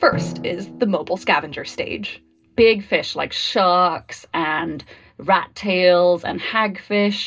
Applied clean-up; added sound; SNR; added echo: none; Drum; 17 dB; reverberation time 0.2 s.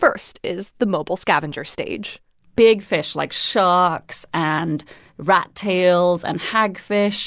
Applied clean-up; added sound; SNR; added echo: none; none; none; none.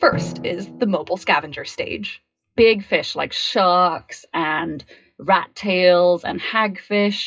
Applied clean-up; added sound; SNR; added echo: classical method WPE with log-MMSE.